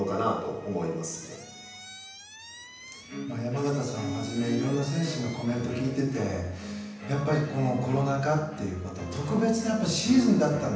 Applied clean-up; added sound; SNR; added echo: none; Squeak; 18 dB; reverberation time 0.9 s.